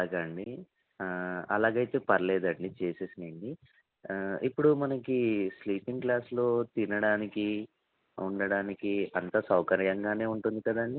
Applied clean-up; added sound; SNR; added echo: none; none; none; none.